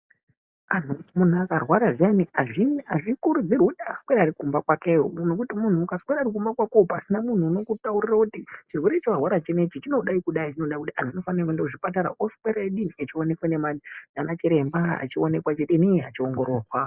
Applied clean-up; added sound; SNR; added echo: none; none; none; none.